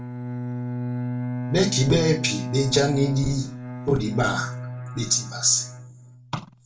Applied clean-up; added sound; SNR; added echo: none; Bowed string instrument; 6 dB; reverberation time 0.3 s.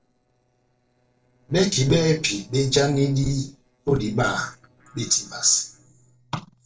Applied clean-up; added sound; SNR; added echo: neural separator model SepFormer DNS4.